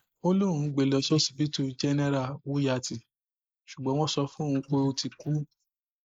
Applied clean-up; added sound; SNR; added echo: neural mask model Resemble Enhance denoiser.